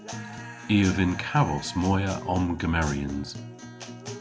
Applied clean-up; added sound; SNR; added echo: none; Guitar; 12 dB; none.